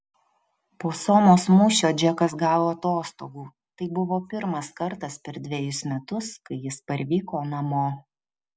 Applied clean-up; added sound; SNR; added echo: none; none; none; none.